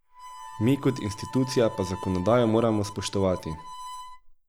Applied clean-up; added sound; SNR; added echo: none; Harmonica; 14 dB; none.